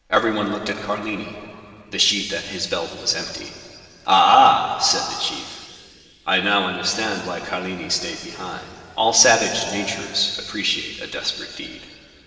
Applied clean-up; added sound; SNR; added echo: none; none; none; reverberation time 2.7 s.